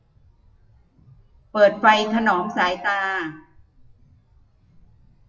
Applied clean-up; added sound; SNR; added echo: classical method WPE with log-MMSE.